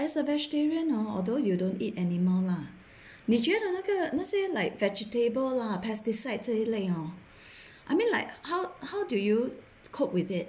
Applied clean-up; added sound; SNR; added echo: none; none; none; none.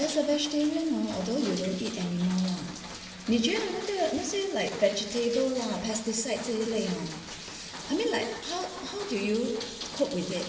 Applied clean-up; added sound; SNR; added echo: none; Rain; 12 dB; reverberation time 2.4 s.